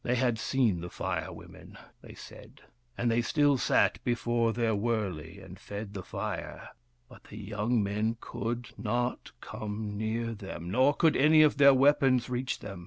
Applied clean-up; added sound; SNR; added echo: none; none; none; none.